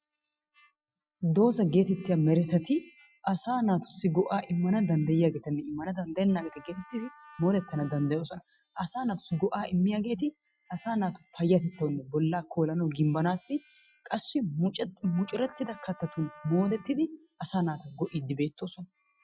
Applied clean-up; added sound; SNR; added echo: classical method Wiener filter.